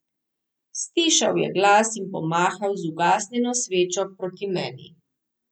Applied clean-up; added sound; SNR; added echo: none; none; none; none.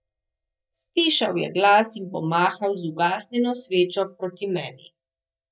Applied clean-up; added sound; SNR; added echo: neural mask model DeepFilterNet 3.